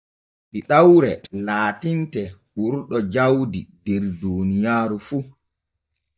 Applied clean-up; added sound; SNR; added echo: neural mask model DeepFilterNet 3.